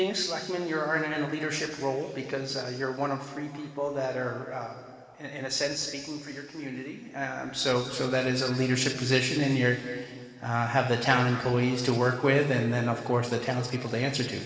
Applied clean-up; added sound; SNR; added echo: none; none; none; reverberation time 2.3 s.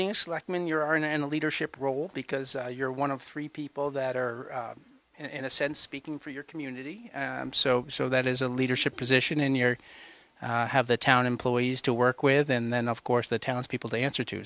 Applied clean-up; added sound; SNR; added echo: none; none; none; none.